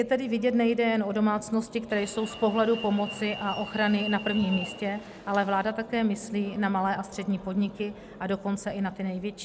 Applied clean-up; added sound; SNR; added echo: none; Alarm; 12 dB; none.